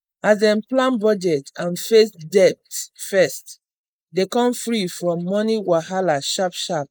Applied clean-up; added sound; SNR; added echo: neural mask model Resemble Enhance denoiser.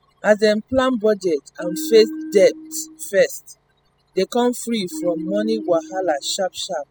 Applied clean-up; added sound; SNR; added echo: classical method spectral subtraction.